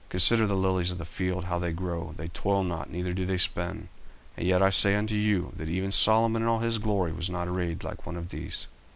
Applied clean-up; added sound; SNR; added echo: none; none; none; none.